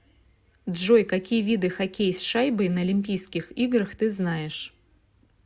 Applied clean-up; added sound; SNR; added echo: none; none; none; none.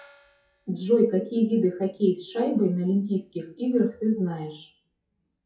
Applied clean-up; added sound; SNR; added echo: classical method WPE with log-MMSE.